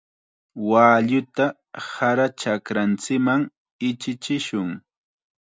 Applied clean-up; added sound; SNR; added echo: none; none; none; none.